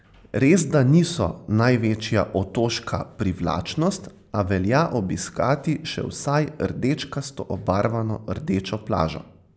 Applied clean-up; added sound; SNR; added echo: none; none; none; none.